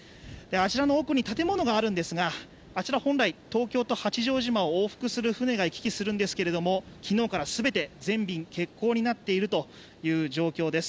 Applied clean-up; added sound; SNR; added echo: none; none; none; none.